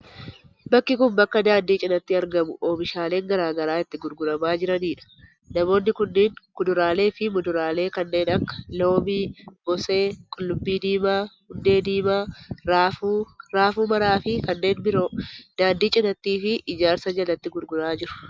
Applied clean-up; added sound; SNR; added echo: none; none; none; none.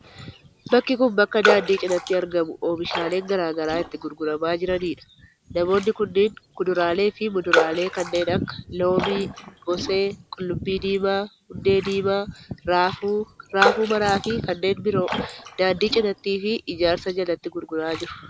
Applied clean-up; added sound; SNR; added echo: none; Raindrop; 8 dB; none.